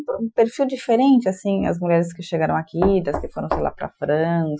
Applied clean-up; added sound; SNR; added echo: classical method Wiener filter.